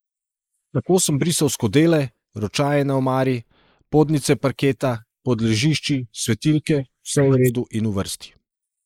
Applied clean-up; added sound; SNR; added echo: neural mask model Resemble Enhance denoiser.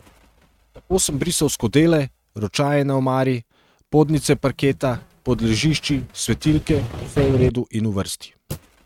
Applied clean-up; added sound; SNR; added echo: neural mask model RNNoise.